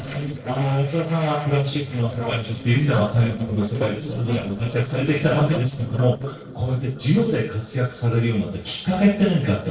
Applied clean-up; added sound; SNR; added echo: neural separator model SepFormer DNS4.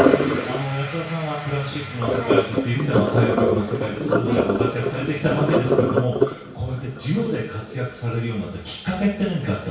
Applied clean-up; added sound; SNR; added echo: none; Sink (filling or washing); -1 dB; reverberation time 0.6 s.